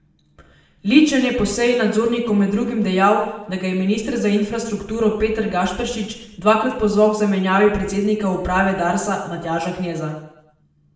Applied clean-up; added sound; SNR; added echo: none; none; none; reverberation time 0.8 s.